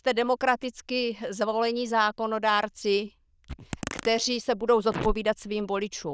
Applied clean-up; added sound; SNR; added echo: neural diffusion model UNIVERSE++.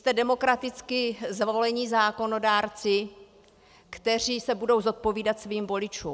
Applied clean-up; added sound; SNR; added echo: none; none; none; none.